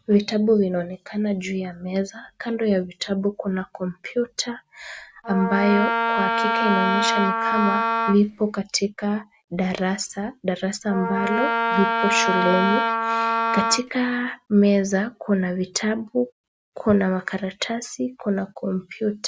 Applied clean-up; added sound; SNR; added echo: none; Wind instrument, woodwind instrument; 0 dB; none.